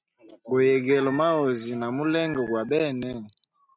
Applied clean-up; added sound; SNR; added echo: neural mask model RNNoise.